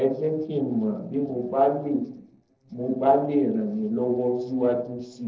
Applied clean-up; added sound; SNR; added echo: neural separator model SepFormer DNS4.